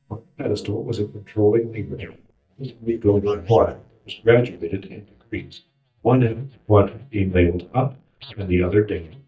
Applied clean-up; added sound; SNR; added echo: neural mask model DeepFilterNet 3.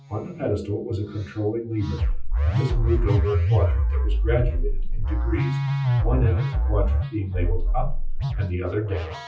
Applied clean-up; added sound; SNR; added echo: classical method WPE with log-MMSE.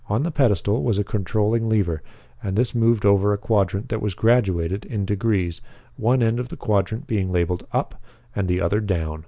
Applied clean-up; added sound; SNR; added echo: none; none; none; none.